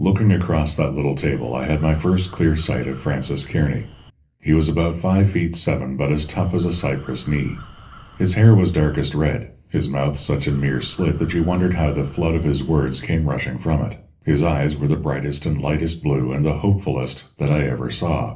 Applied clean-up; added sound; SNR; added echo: neural separator model SepFormer DNS4.